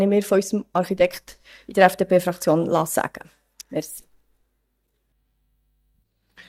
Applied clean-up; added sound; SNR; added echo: neural mask model DeepFilterNet 3.